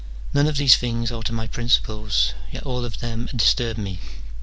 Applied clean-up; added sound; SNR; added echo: none; none; none; none.